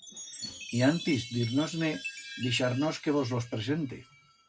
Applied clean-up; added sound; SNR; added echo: none; Chime; 13 dB; none.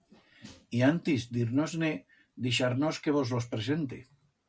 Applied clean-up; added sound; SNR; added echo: none; none; none; none.